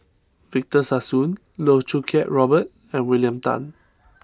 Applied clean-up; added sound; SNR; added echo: none; none; none; none.